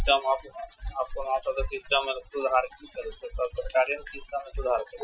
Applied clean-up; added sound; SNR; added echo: classical method Wiener filter.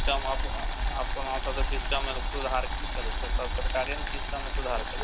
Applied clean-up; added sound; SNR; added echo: none; Boiling; -5 dB; none.